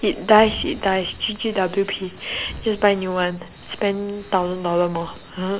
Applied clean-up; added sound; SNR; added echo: none; Thunderstorm; 19 dB; none.